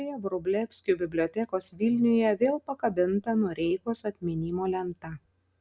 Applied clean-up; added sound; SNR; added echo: none; none; none; none.